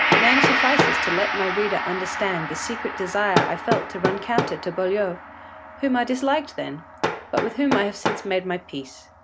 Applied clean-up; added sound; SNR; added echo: none; Gong + Hammer; 0 dB; none.